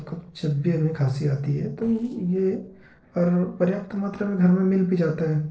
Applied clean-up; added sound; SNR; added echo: neural separator model SepFormer DNS4.